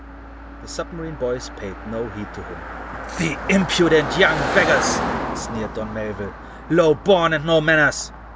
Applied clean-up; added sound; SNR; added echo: none; Car passing by; 7 dB; none.